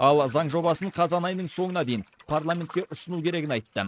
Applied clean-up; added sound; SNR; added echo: neural mask model RNNoise.